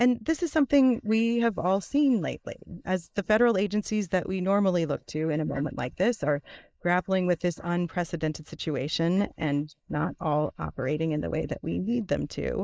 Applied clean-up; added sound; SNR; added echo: neural mask model Resemble Enhance denoiser.